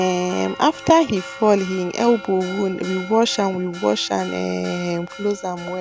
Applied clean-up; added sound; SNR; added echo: none; Church bell; 15 dB; none.